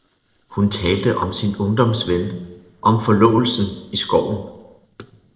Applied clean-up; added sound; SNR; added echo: neural separator model SepFormer DNS4.